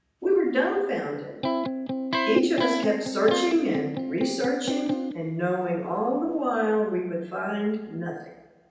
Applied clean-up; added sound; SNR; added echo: none; Electric guitar; 2 dB; reverberation time 0.9 s.